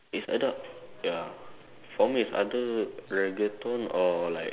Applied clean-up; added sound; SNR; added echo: none; none; none; none.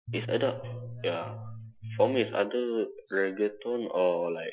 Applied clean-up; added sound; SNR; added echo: classical method Wiener filter.